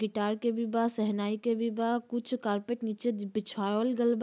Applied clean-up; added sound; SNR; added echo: none; none; none; none.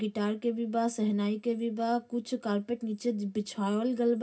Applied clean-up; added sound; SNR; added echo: none; none; none; reverberation time 0.4 s.